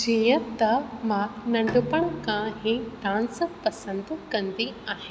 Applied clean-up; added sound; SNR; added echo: none; Bowed string instrument; 17 dB; none.